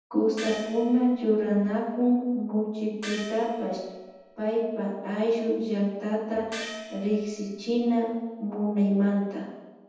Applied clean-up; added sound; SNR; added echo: none; Gong; 15 dB; reverberation time 1.1 s.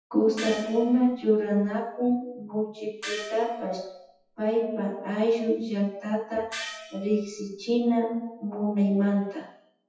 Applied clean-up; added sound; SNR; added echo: classical method WPE with log-MMSE.